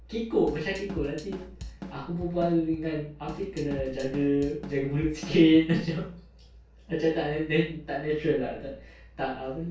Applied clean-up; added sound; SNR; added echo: none; Drum kit; 13 dB; reverberation time 0.3 s.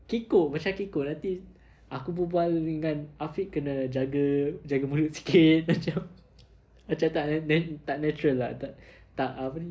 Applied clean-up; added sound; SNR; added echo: none; none; none; none.